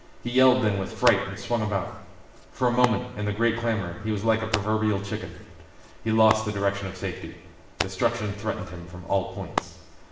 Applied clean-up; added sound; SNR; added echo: none; Hands; 11 dB; reverberation time 1.0 s.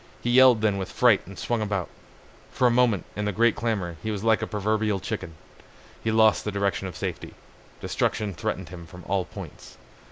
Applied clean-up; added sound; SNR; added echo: none; none; none; none.